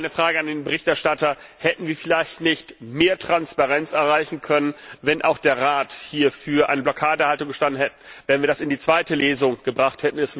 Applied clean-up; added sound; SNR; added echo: none; none; none; none.